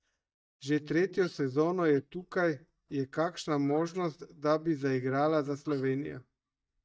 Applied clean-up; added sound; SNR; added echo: neural mask model DeepFilterNet 3.